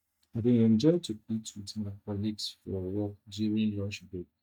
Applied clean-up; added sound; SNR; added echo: neural mask model DeepFilterNet 3.